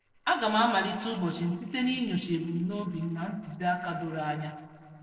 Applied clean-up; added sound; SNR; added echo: neural separator model SepFormer DNS4.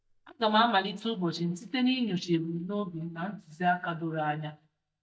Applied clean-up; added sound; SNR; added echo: neural mask model DeepFilterNet 3.